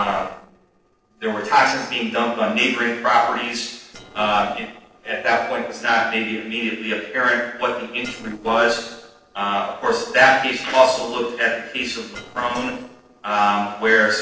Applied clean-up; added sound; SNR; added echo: neural separator model SepFormer DNS4.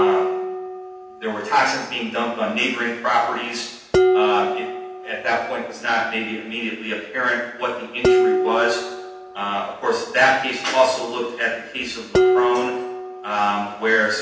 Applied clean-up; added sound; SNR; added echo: none; Dishes, pots, and pans; 2 dB; reverberation time 0.9 s.